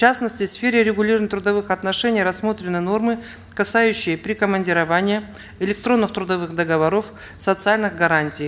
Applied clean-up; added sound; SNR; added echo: none; none; none; none.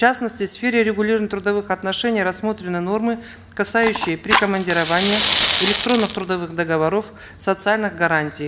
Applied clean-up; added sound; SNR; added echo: none; Fire; 3 dB; none.